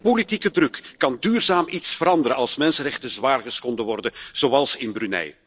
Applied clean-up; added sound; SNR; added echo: neural separator model SepFormer DNS4.